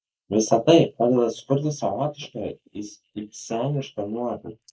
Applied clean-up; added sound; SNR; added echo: neural mask model Resemble Enhance denoiser.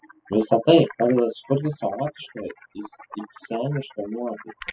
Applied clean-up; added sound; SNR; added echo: classical method spectral subtraction.